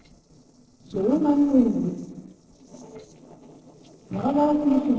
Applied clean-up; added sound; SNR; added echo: neural separator model SepFormer DNS4.